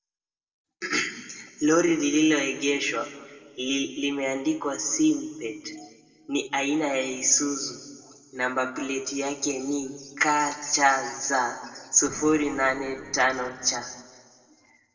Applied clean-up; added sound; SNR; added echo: neural separator model SepFormer DNS4.